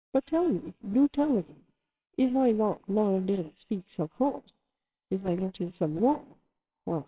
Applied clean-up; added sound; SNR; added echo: neural separator model SepFormer WHAMR!.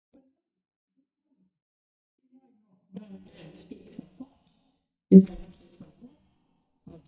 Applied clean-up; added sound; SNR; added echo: neural mask model DeepFilterNet 3.